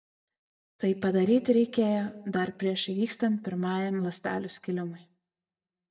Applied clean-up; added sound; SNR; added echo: neural mask model DeepFilterNet 3.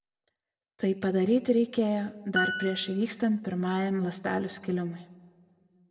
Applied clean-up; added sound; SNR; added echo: none; Piano; 5 dB; reverberation time 1.3 s.